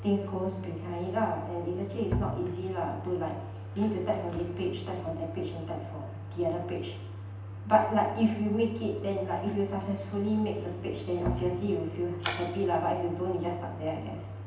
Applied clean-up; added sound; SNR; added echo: none; Bowed string instrument; 6 dB; reverberation time 0.9 s.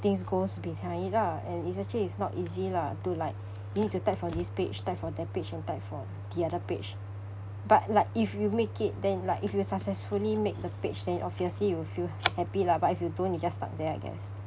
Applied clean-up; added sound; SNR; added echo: none; none; none; none.